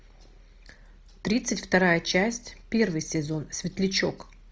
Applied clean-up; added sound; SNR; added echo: none; none; none; none.